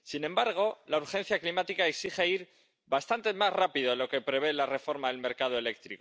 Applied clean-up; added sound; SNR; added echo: none; none; none; none.